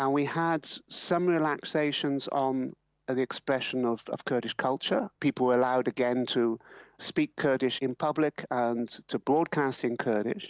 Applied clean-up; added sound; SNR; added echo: none; none; none; none.